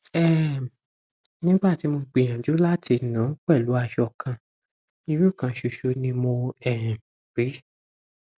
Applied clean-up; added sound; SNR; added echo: none; none; none; none.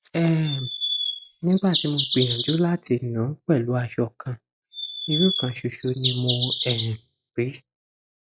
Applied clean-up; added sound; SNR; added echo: classical method log-MMSE.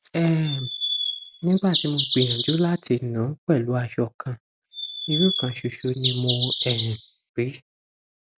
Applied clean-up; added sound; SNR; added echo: none; Bird vocalization, bird call, bird song; 3 dB; none.